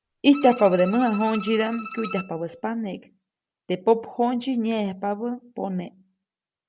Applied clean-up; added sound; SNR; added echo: none; Bowed string instrument; 14 dB; none.